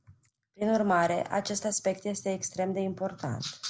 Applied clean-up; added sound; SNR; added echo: none; none; none; none.